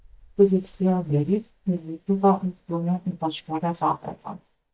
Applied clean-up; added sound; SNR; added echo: neural mask model DeepFilterNet 3.